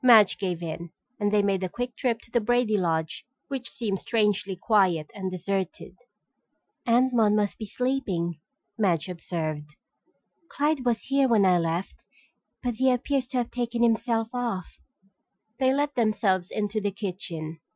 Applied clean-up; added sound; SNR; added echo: classical method Wiener filter.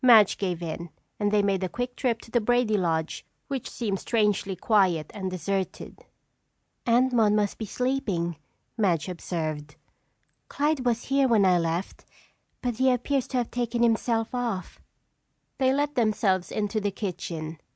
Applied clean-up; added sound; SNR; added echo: none; none; none; none.